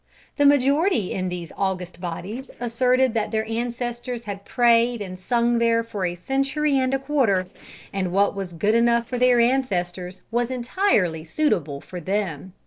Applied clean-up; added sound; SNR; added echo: neural separator model SepFormer DNS4.